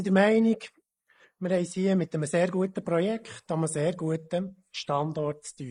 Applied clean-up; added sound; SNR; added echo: neural mask model Resemble Enhance denoiser.